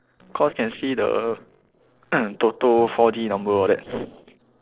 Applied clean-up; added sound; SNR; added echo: neural separator model SepFormer DNS4.